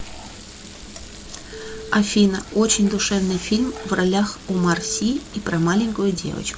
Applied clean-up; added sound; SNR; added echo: none; Frying (food) + Telephone; 17 dB; none.